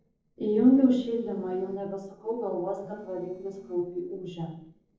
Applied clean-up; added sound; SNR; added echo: neural separator model SepFormer DNS4.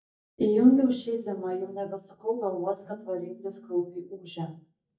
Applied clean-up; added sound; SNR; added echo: neural mask model DeepFilterNet 3.